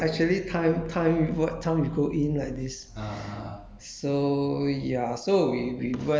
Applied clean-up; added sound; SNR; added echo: none; none; none; none.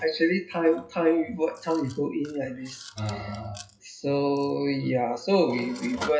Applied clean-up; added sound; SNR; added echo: classical method WPE with log-MMSE.